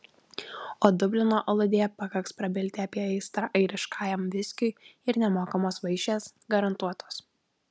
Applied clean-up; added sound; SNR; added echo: none; none; none; none.